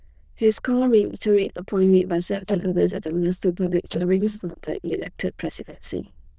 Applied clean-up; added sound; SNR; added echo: neural diffusion model UNIVERSE++.